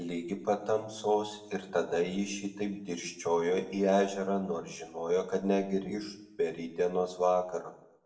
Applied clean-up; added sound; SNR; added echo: none; none; none; reverberation time 0.7 s.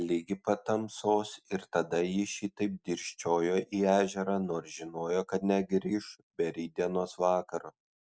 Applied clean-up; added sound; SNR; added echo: none; none; none; none.